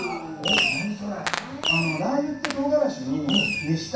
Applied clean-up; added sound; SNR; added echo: none; Fireworks; 2 dB; reverberation time 0.6 s.